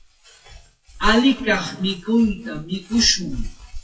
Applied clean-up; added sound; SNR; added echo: classical method WPE with log-MMSE.